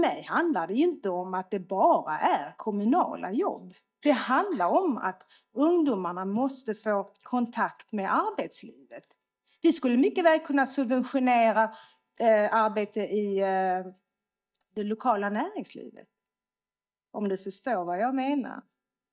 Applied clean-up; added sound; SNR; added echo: neural mask model DeepFilterNet 3.